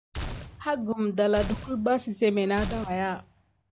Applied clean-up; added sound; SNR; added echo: none; Gunshot, gunfire; 11 dB; none.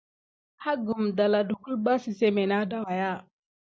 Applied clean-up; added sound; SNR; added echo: none; none; none; none.